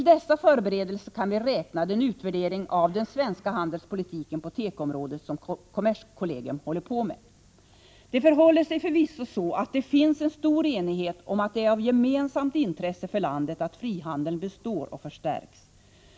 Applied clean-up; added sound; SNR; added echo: none; none; none; none.